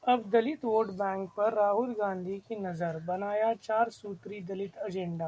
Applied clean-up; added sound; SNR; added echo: none; none; none; none.